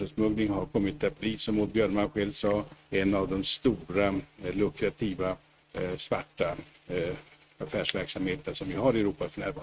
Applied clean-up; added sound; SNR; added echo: neural mask model RNNoise.